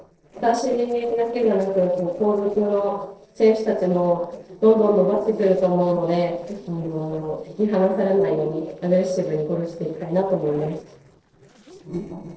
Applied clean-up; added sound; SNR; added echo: neural separator model SepFormer DNS4.